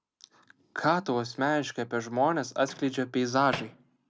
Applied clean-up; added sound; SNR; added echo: none; Microwave oven; 18 dB; none.